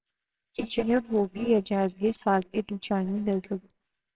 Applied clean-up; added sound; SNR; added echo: neural separator model SepFormer WHAMR!.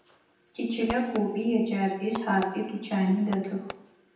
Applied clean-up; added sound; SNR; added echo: none; Fireworks; 17 dB; reverberation time 0.9 s.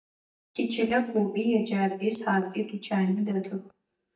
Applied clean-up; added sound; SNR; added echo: neural mask model DeepFilterNet 3.